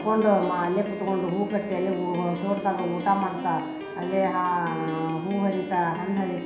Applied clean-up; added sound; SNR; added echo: none; Piano; 9 dB; reverberation time 0.7 s.